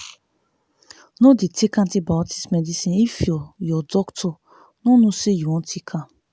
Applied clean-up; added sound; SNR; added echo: none; none; none; none.